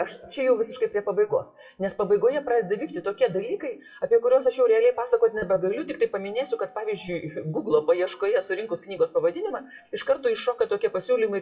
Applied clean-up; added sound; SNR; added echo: classical method WPE with log-MMSE.